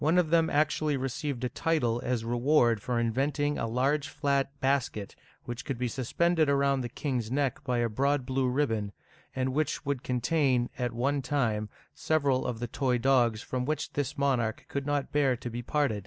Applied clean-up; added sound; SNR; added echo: none; none; none; none.